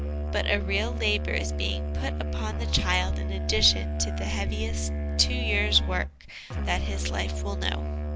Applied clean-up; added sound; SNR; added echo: none; Musical instrument; -1 dB; none.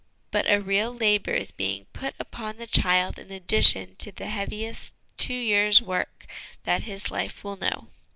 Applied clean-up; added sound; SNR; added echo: none; none; none; none.